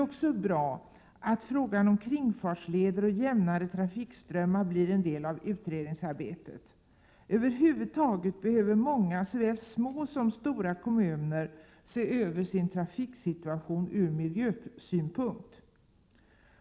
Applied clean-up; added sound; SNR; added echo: none; none; none; none.